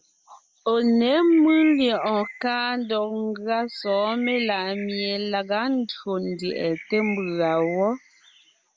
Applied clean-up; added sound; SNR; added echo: none; Bird; 16 dB; none.